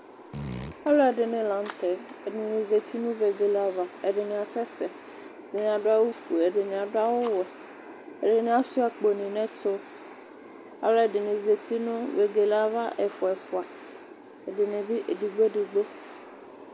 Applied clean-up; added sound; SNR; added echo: none; Fart; 11 dB; none.